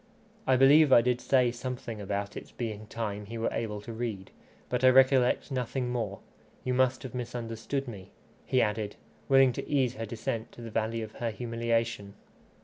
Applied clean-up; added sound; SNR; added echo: none; none; none; none.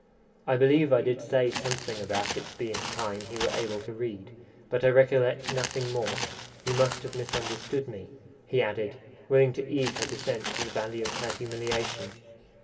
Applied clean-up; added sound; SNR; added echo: none; Walk, footsteps; 7 dB; reverberation time 2.3 s.